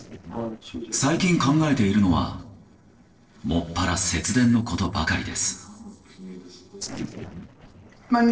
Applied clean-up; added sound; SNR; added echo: neural separator model SepFormer DNS4.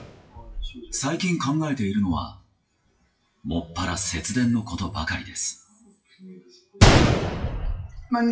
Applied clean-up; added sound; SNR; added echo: classical method WPE with log-MMSE.